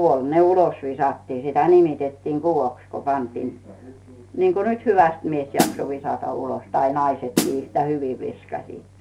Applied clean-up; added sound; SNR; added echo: none; Snare drum; 4 dB; none.